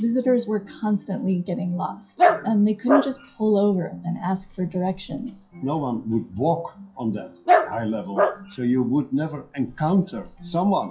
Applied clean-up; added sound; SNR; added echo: classical method WPE with log-MMSE.